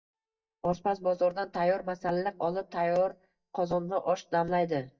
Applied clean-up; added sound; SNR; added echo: neural mask model DeepFilterNet 3.